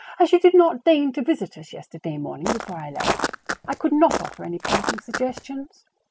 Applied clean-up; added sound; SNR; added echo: none; Walk, footsteps; 5 dB; none.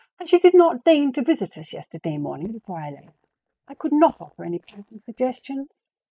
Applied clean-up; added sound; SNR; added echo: neural mask model DeepFilterNet 3.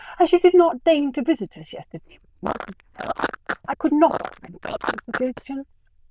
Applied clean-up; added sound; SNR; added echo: neural diffusion model UNIVERSE++.